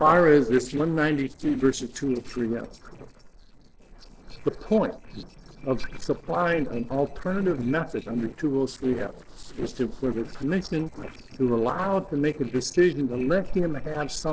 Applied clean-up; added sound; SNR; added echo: neural separator model SepFormer DNS4.